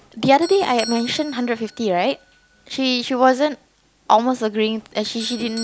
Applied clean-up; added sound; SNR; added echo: none; Doorbell; 19 dB; none.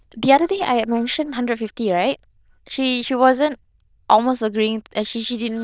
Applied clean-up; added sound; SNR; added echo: neural diffusion model UNIVERSE++.